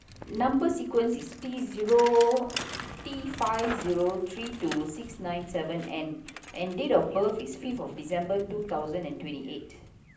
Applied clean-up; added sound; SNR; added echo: none; Bicycle; 14 dB; reverberation time 0.6 s.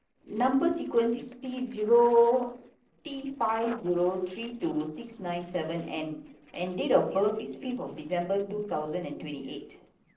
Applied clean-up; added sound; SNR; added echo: neural separator model SepFormer DNS4.